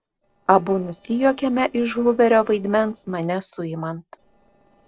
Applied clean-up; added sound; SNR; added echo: neural separator model SepFormer DNS4.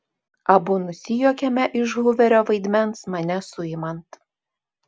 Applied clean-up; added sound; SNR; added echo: none; none; none; none.